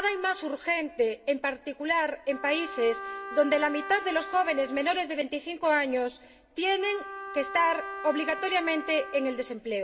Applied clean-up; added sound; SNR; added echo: none; Trumpet; 12 dB; reverberation time 0.3 s.